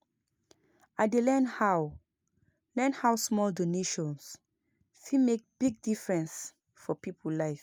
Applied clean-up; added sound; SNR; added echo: none; none; none; none.